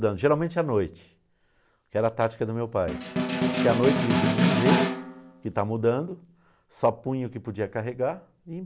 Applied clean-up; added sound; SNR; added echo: none; Snare drum; -2 dB; none.